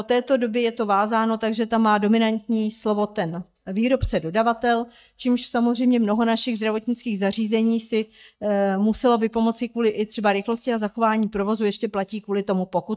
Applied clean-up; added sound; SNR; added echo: neural mask model DeepFilterNet 3.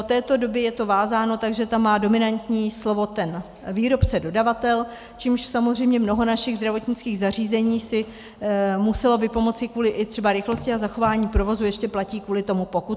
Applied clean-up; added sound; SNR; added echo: none; none; none; none.